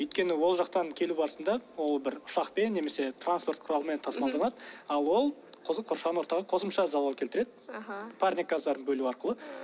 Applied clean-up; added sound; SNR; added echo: none; none; none; none.